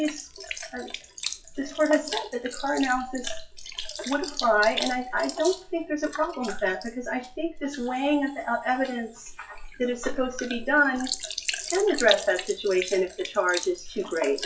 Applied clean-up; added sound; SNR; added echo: classical method WPE with log-MMSE.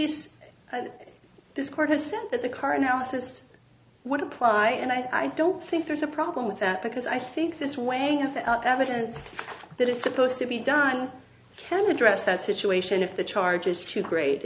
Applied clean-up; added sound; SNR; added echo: none; none; none; none.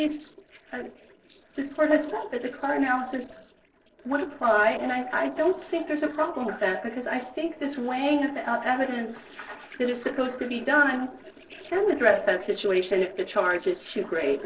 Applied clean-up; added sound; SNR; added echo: neural separator model SepFormer DNS4.